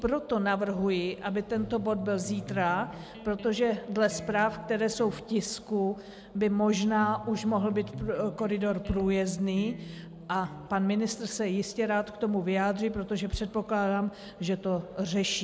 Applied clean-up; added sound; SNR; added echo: none; Electric guitar; 15 dB; none.